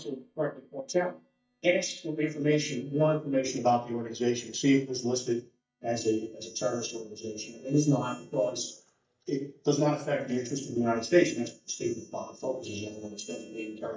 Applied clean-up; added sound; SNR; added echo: neural mask model DeepFilterNet 3.